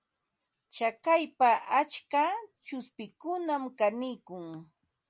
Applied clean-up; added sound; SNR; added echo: none; none; none; none.